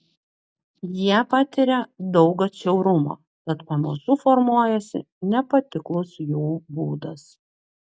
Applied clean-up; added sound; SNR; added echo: none; none; none; none.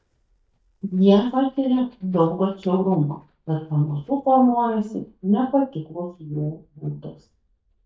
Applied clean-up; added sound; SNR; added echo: neural mask model DeepFilterNet 3.